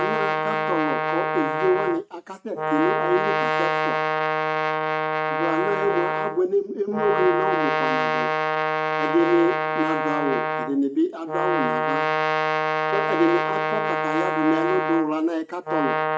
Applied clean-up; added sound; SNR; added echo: neural mask model RNNoise.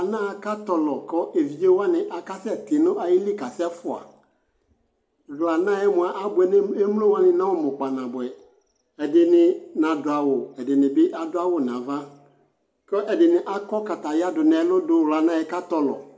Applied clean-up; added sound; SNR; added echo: none; none; none; none.